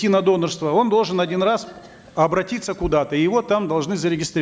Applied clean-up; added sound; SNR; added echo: none; none; none; none.